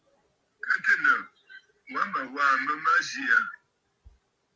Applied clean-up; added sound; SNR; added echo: none; none; none; none.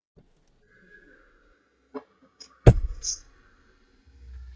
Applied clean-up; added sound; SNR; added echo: neural mask model DeepFilterNet 3.